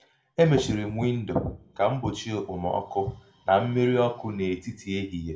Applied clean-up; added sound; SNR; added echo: none; none; none; reverberation time 0.3 s.